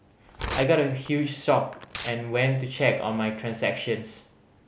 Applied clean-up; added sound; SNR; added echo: none; Tearing; 13 dB; none.